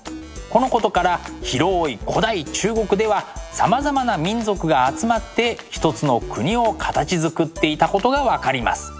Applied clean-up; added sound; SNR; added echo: none; none; none; none.